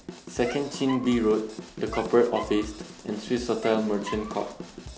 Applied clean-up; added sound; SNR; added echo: none; Drum / Drum kit + Squeak; 12 dB; none.